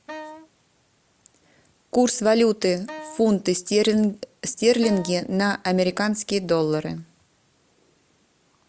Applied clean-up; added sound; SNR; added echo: none; Wind instrument, woodwind instrument; 17 dB; none.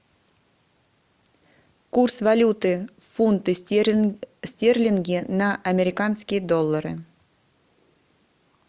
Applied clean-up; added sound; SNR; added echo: none; none; none; none.